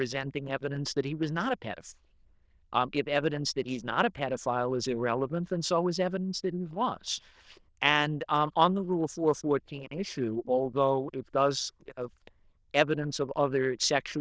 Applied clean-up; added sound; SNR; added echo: neural diffusion model UNIVERSE++.